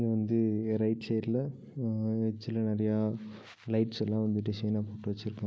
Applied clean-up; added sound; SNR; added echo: none; none; none; none.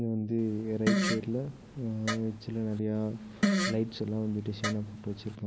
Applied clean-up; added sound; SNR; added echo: none; Fart; 2 dB; none.